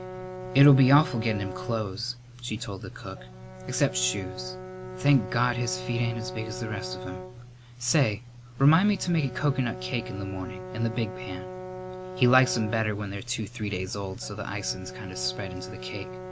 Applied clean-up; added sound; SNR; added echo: none; Brass instrument; 12 dB; none.